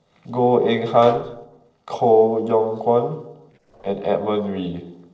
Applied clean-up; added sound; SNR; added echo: neural separator model SepFormer DNS4.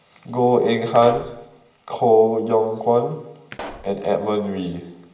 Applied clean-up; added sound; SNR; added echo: none; Explosion; 19 dB; reverberation time 1.0 s.